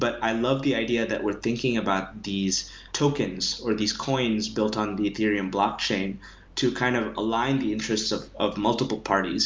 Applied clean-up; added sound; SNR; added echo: none; none; none; none.